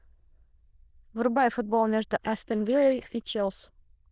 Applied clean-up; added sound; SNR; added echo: neural diffusion model UNIVERSE++.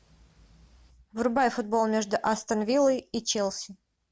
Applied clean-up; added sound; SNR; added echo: none; none; none; none.